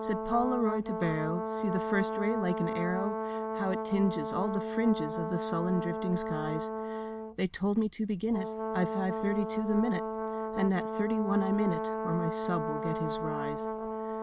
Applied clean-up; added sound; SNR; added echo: none; Brass instrument; 3 dB; none.